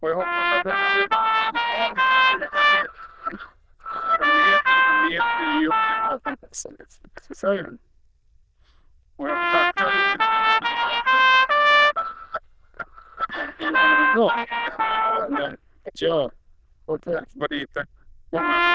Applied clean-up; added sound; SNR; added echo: neural diffusion model UNIVERSE++.